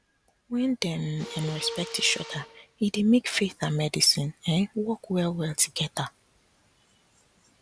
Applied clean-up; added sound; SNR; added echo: none; Mechanisms; 15 dB; none.